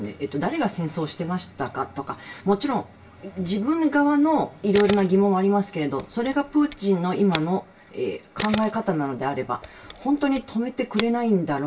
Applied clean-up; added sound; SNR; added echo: none; Camera; 11 dB; reverberation time 0.2 s.